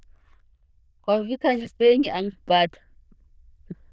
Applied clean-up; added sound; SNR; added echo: neural diffusion model UNIVERSE++.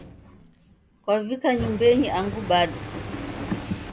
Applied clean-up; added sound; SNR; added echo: none; Fire; 10 dB; none.